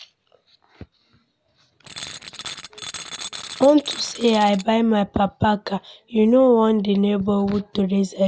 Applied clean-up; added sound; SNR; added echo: none; Tools; 14 dB; none.